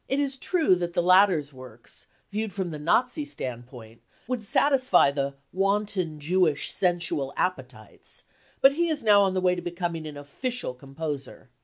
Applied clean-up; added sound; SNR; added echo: none; none; none; none.